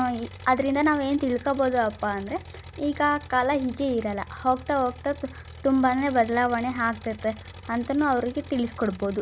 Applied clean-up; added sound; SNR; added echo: none; Engine; 17 dB; none.